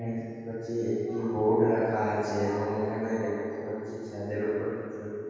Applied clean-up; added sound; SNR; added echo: none; none; none; reverberation time 2.2 s.